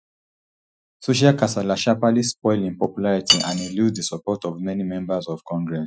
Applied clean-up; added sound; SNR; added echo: classical method Wiener filter.